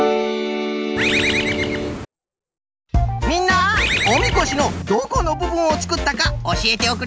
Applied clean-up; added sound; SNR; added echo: none; Bird; 2 dB; none.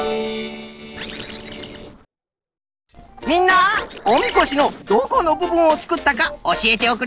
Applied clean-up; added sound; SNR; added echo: neural separator model SepFormer DNS4.